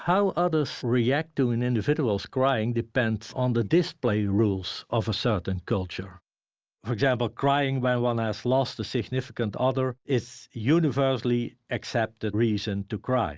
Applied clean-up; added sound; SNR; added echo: none; none; none; none.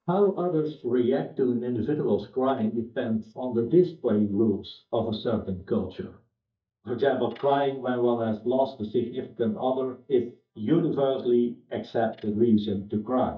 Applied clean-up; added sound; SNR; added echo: neural mask model DeepFilterNet 3.